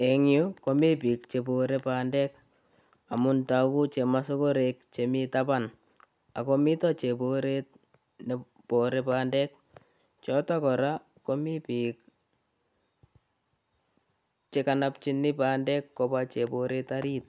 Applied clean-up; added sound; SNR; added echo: none; none; none; none.